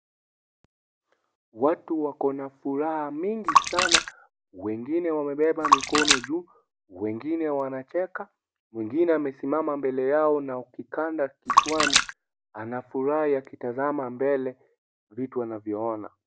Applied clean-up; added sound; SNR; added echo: none; Splash, splatter; -2 dB; none.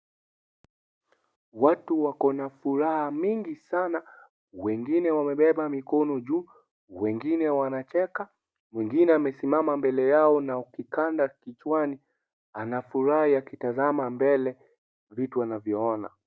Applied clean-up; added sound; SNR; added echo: none; none; none; none.